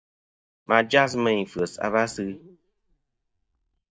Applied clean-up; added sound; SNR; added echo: neural mask model DeepFilterNet 3.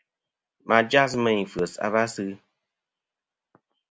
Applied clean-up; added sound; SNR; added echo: none; none; none; none.